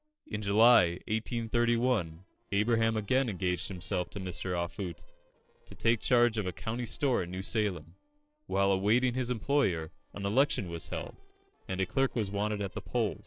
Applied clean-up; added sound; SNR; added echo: neural separator model SepFormer DNS4.